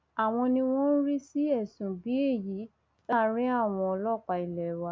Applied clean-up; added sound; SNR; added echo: none; none; none; none.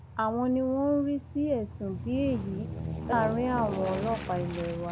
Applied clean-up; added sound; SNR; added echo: none; Aircraft; 7 dB; none.